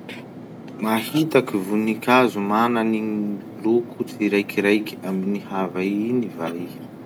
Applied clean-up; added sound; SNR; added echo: none; Fixed-wing aircraft, airplane; 15 dB; none.